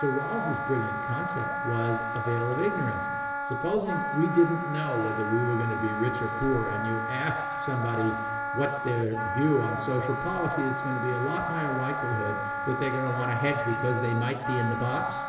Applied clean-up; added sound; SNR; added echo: none; Wind instrument, woodwind instrument; 3 dB; reverberation time 1.3 s.